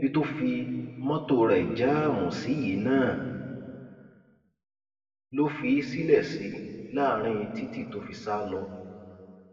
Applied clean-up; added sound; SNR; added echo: none; none; none; reverberation time 1.9 s.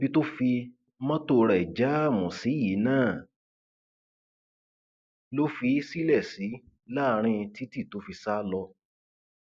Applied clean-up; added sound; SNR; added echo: none; none; none; none.